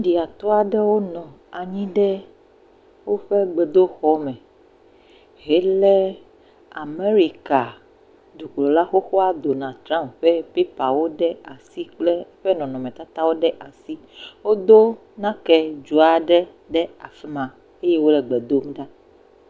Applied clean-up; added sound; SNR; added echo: none; none; none; none.